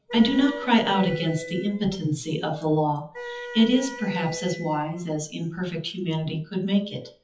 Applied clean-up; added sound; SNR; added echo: classical method WPE with log-MMSE.